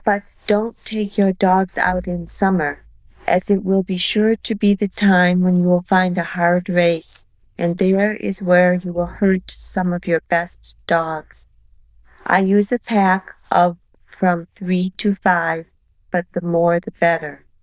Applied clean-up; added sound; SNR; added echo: neural diffusion model UNIVERSE++.